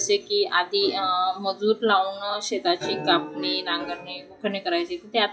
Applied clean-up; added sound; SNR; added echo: classical method WPE with log-MMSE.